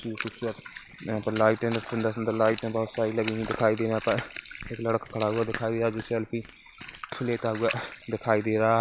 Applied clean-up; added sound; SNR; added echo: none; Chewing, mastication; 19 dB; none.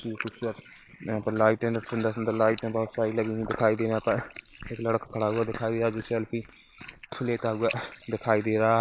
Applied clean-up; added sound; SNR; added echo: neural mask model Resemble Enhance denoiser.